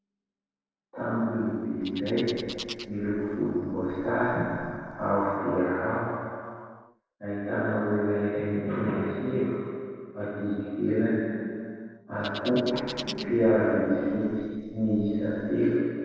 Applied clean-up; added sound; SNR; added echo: neural separator model SepFormer DNS4.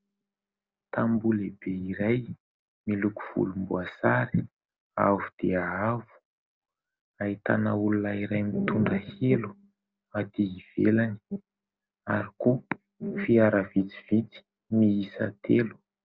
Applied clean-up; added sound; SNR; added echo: none; none; none; none.